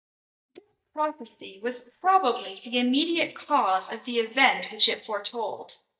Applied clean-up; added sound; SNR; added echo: neural mask model DeepFilterNet 3.